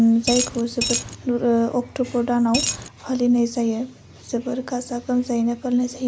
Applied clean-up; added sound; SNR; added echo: none; Coin (dropping); 2 dB; none.